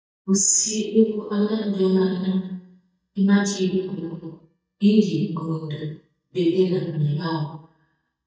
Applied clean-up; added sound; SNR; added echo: neural mask model DeepFilterNet 3.